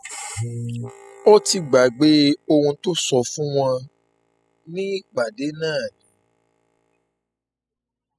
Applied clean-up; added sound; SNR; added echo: classical method spectral subtraction.